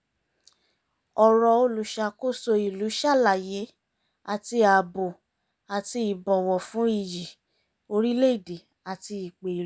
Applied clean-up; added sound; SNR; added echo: none; none; none; none.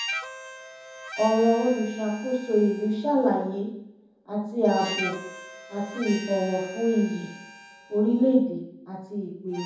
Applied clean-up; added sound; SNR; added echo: none; Harmonica; 14 dB; reverberation time 0.9 s.